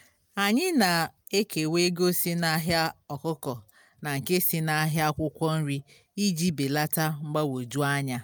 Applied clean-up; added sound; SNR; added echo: none; none; none; none.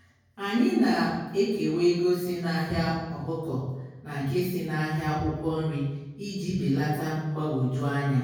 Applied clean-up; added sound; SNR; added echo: none; none; none; reverberation time 1.3 s.